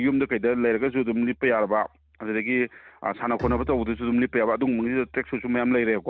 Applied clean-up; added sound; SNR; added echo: none; Bowed string instrument; 19 dB; none.